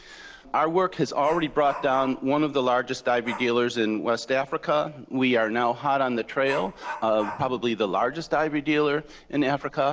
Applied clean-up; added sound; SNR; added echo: none; Dog; 18 dB; none.